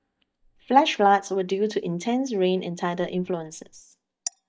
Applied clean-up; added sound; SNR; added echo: neural mask model DeepFilterNet 3.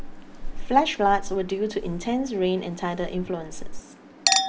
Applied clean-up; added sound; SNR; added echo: none; Chink, clink; 3 dB; none.